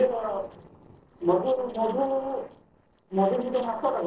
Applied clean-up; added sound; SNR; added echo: neural separator model SepFormer DNS4.